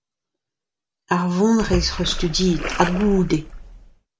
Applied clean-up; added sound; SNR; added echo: none; Splash, splatter; 6 dB; none.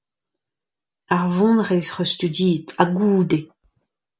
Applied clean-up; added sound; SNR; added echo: none; none; none; none.